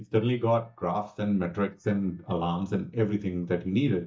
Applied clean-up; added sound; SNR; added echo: neural mask model DeepFilterNet 3.